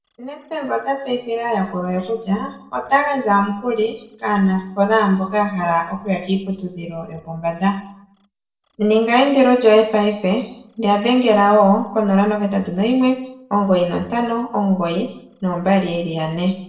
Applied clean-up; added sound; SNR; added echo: neural separator model SepFormer DNS4.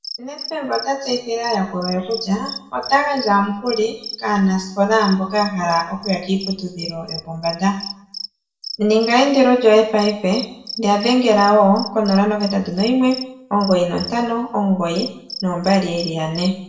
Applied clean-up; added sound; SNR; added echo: none; Cricket; 15 dB; reverberation time 0.6 s.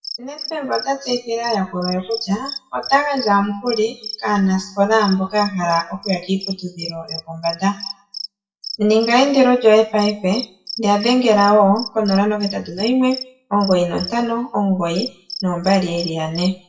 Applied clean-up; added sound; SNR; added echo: classical method WPE with log-MMSE.